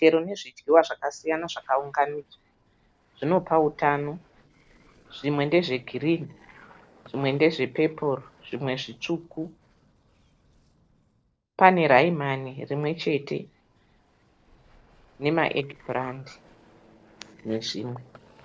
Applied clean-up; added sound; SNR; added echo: neural separator model SepFormer DNS4.